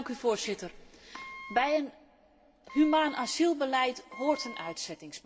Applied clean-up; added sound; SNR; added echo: none; Wind instrument, woodwind instrument; 16 dB; reverberation time 0.4 s.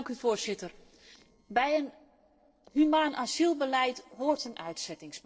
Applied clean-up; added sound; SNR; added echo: neural separator model SepFormer DNS4.